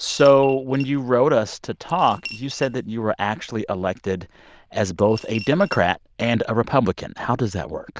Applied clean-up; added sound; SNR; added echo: neural diffusion model UNIVERSE++.